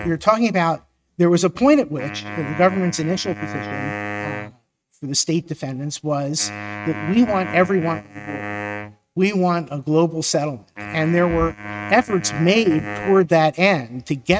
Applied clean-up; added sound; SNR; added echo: neural mask model RNNoise.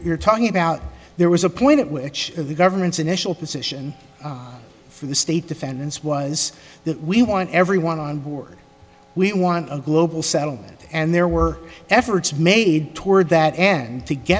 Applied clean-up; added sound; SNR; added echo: none; none; none; none.